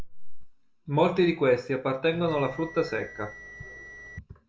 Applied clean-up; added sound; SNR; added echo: none; Bell; 16 dB; reverberation time 0.2 s.